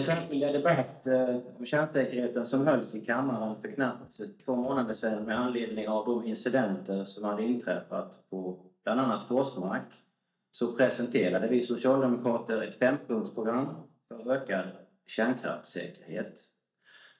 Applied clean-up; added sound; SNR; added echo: neural mask model DeepFilterNet 3.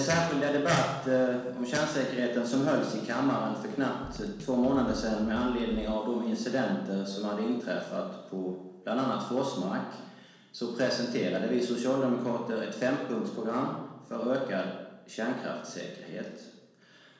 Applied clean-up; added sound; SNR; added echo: none; Drum kit; 14 dB; reverberation time 1.1 s.